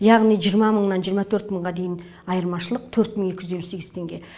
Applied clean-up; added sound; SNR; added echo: none; none; none; none.